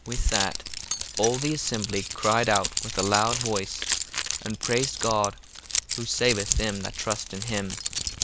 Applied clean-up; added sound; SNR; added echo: none; Keys jangling; 3 dB; none.